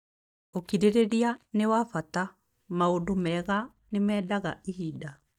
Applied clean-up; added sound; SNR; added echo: neural mask model DeepFilterNet 3.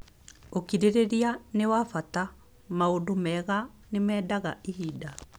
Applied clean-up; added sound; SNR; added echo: none; none; none; none.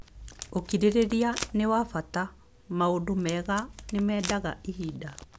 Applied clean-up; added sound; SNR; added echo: none; Packing tape, duct tape; 11 dB; none.